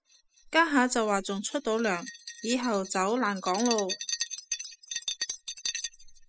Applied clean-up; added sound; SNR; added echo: classical method spectral subtraction.